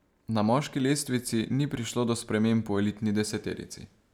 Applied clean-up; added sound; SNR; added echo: none; none; none; none.